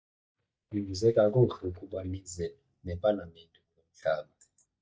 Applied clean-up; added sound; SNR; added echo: neural mask model DeepFilterNet 3.